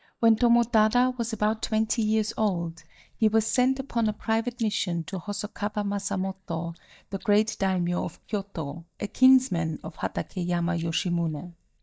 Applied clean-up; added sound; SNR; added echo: neural mask model DeepFilterNet 3.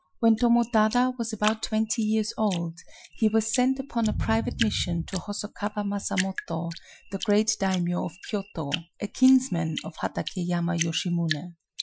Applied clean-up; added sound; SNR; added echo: classical method Wiener filter.